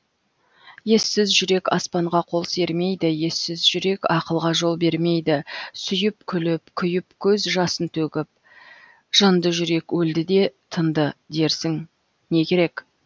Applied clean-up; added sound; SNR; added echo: none; none; none; none.